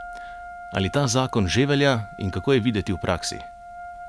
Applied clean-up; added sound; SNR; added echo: none; Wind instrument, woodwind instrument; 15 dB; none.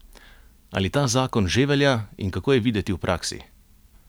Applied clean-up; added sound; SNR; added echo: none; none; none; none.